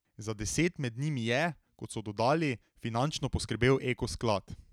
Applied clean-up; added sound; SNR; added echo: none; none; none; none.